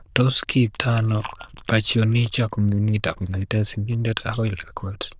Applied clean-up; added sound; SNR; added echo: neural diffusion model UNIVERSE++.